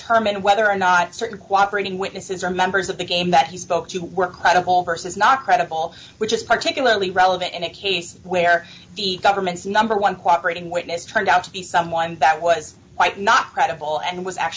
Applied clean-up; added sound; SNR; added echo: none; none; none; none.